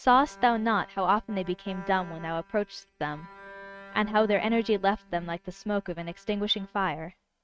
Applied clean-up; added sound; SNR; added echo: neural mask model RNNoise.